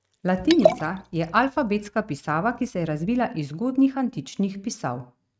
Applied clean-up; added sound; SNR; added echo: neural mask model RNNoise.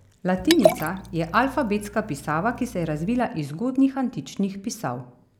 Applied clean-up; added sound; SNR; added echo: none; Liquid; 4 dB; none.